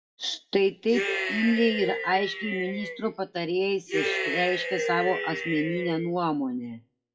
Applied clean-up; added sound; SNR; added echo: classical method WPE with log-MMSE.